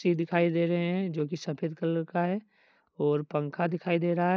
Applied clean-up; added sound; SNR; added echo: neural mask model Resemble Enhance denoiser.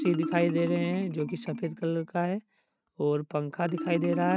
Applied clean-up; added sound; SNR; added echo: neural mask model RNNoise.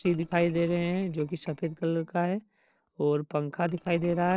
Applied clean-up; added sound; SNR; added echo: neural separator model SepFormer DNS4.